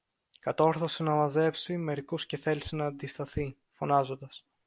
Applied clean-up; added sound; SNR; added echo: none; none; none; none.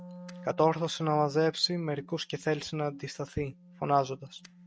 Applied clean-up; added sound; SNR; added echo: neural mask model RNNoise.